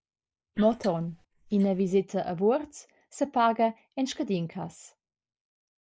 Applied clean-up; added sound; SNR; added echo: neural mask model Resemble Enhance denoiser.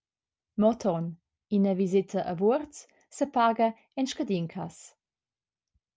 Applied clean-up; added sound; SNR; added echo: none; none; none; none.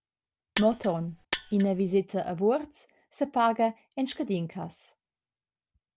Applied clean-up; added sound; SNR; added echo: none; Mechanisms; 1 dB; none.